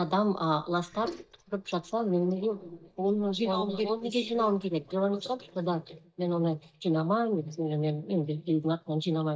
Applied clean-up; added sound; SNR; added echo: neural mask model DeepFilterNet 3.